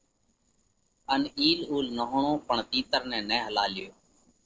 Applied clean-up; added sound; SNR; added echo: neural separator model SepFormer DNS4.